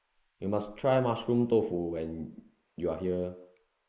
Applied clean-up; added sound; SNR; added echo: neural mask model Resemble Enhance denoiser.